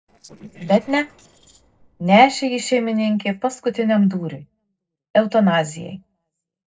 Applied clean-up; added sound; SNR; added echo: neural separator model SepFormer DNS4.